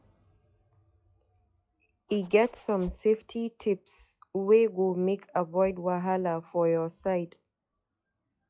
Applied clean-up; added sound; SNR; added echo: classical method log-MMSE.